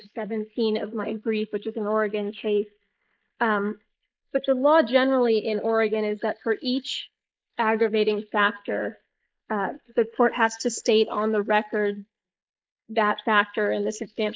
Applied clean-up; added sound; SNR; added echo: neural mask model Resemble Enhance denoiser.